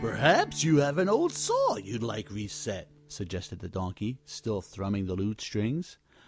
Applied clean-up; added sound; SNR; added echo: none; Strum; 19 dB; none.